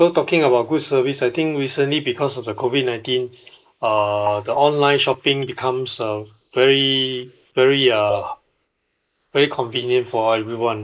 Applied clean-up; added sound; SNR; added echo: neural mask model Resemble Enhance denoiser.